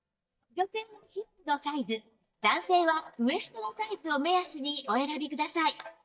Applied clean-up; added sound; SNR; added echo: neural mask model DeepFilterNet 3.